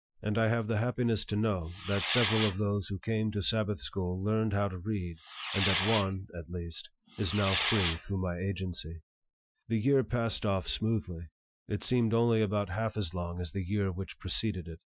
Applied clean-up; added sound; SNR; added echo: classical method Wiener filter.